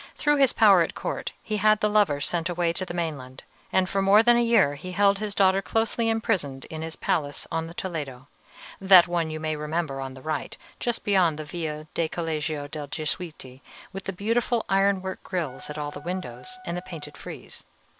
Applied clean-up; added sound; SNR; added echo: none; Wind instrument, woodwind instrument; 20 dB; none.